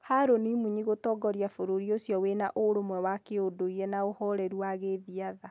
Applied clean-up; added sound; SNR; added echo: none; none; none; none.